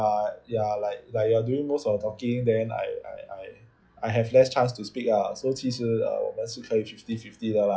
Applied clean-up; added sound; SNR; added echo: classical method log-MMSE.